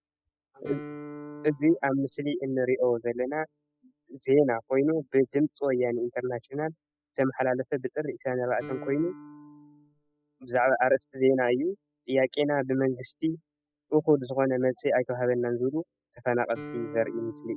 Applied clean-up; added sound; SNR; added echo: classical method spectral subtraction.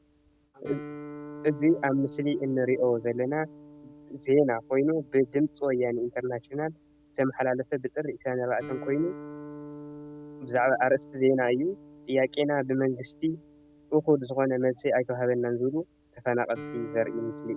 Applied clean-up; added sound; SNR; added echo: none; Guitar; 17 dB; none.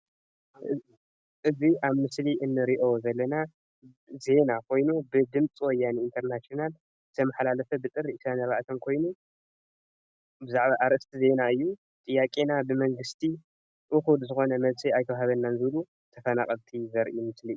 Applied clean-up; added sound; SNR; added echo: none; none; none; none.